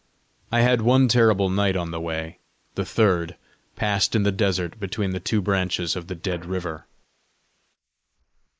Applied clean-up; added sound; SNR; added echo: neural mask model Resemble Enhance denoiser.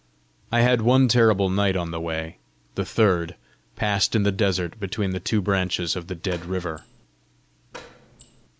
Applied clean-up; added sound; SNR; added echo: none; Door; 20 dB; none.